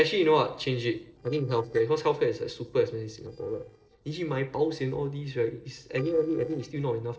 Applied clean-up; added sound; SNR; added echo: neural separator model SepFormer DNS4.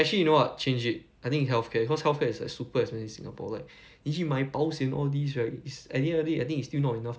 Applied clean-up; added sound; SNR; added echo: none; none; none; none.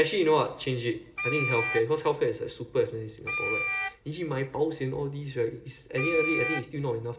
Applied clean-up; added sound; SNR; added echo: none; Wind instrument, woodwind instrument; 4 dB; reverberation time 1.2 s.